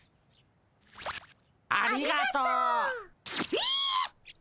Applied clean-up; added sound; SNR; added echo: none; none; none; none.